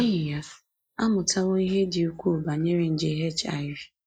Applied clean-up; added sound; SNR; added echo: neural mask model Resemble Enhance denoiser.